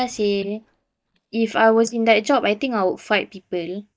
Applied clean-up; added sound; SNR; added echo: neural mask model DeepFilterNet 3.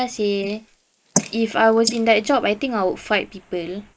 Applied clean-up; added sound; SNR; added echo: neural mask model Resemble Enhance denoiser.